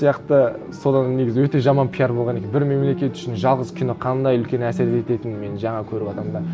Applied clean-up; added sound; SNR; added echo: none; none; none; none.